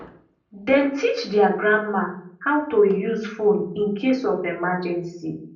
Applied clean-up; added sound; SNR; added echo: none; none; none; reverberation time 0.6 s.